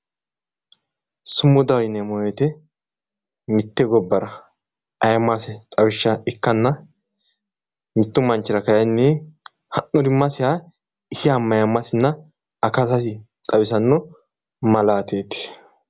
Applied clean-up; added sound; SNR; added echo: none; none; none; none.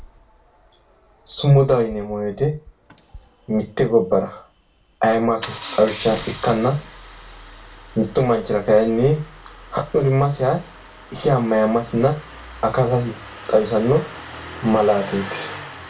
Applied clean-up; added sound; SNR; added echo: none; Engine starting; 17 dB; reverberation time 0.2 s.